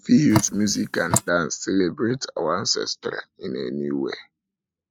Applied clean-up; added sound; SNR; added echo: neural mask model RNNoise.